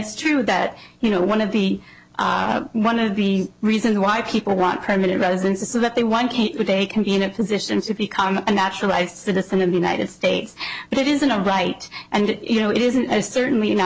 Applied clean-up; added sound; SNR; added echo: none; none; none; none.